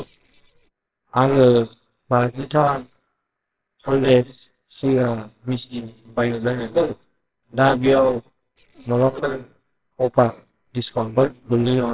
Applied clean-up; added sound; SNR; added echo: neural separator model SepFormer WHAMR!.